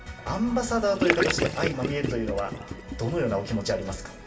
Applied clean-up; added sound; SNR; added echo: none; Gurgling / Liquid; 1 dB; reverberation time 1.8 s.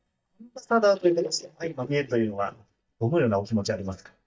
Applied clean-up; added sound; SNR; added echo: neural mask model DeepFilterNet 3.